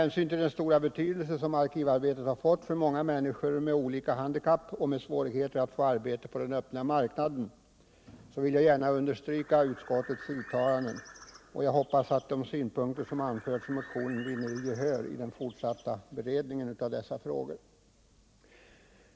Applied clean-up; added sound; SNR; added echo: none; Bird; 18 dB; none.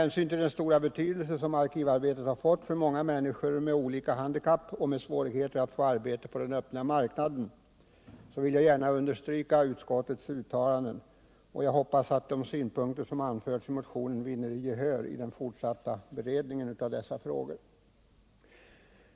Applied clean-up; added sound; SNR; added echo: none; none; none; none.